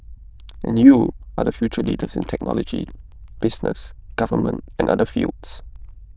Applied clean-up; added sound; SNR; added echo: neural diffusion model UNIVERSE++.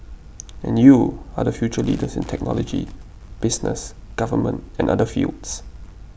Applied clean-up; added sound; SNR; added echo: none; Tearing; 20 dB; none.